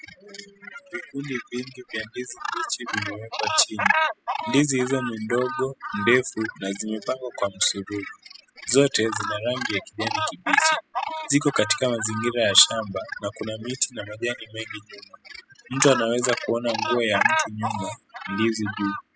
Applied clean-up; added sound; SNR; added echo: classical method spectral subtraction.